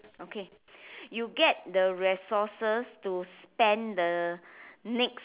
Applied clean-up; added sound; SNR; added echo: none; none; none; none.